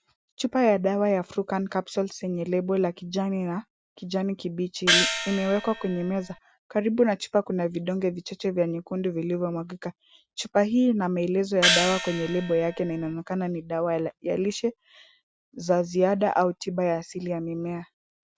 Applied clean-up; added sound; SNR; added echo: none; Gong; 1 dB; none.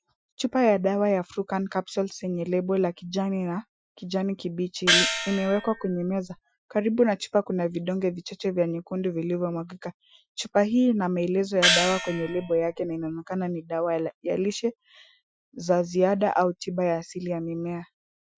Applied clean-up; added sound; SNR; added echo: classical method Wiener filter.